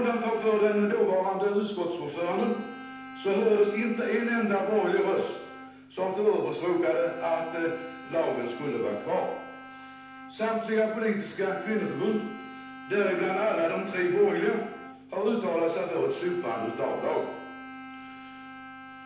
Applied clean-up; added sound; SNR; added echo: none; Bowed string instrument; 16 dB; reverberation time 0.9 s.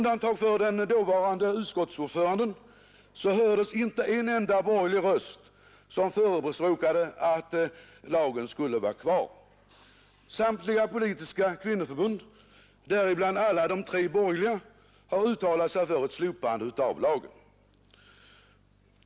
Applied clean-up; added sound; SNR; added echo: none; none; none; none.